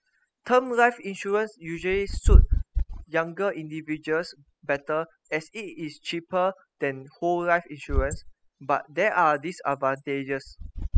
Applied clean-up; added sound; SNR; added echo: classical method spectral subtraction.